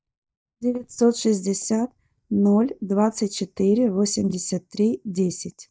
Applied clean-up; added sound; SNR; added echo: neural mask model DeepFilterNet 3.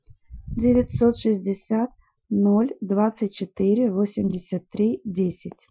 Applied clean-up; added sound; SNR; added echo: classical method Wiener filter.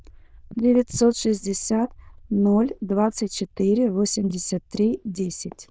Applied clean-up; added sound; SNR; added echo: neural diffusion model UNIVERSE++.